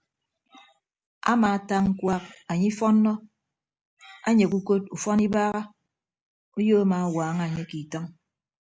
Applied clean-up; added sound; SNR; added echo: none; none; none; none.